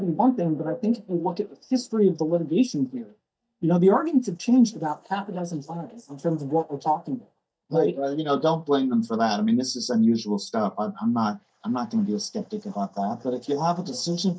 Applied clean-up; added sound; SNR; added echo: neural mask model DeepFilterNet 3.